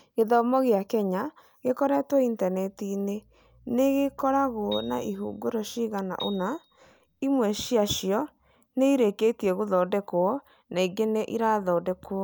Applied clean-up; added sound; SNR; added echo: none; Piano; 18 dB; none.